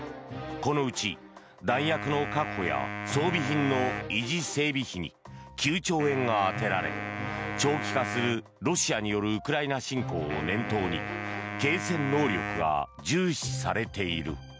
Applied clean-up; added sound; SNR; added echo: none; Wind instrument, woodwind instrument; 8 dB; none.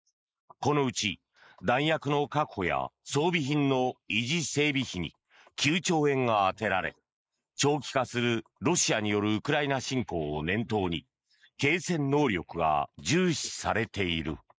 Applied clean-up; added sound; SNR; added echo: neural mask model Resemble Enhance denoiser.